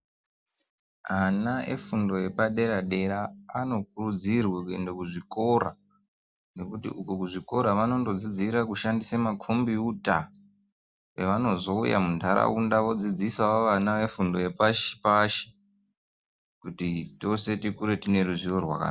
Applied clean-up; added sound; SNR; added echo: none; none; none; none.